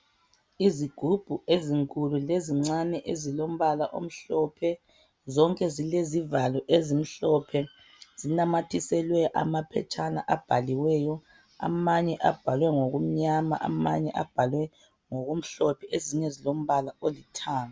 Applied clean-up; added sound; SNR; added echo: none; none; none; none.